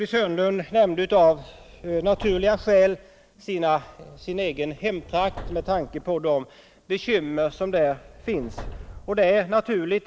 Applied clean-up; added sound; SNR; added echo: none; Subway, metro, underground; 18 dB; none.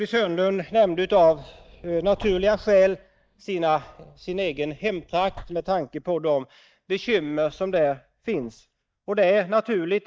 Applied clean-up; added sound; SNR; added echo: neural mask model DeepFilterNet 3.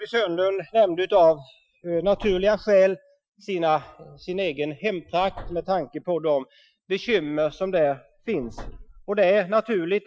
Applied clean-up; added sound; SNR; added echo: classical method Wiener filter.